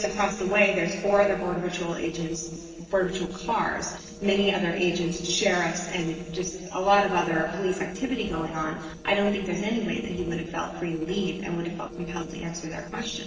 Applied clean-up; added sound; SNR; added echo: neural separator model SepFormer DNS4.